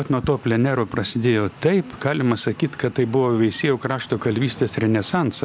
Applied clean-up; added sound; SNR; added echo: none; none; none; none.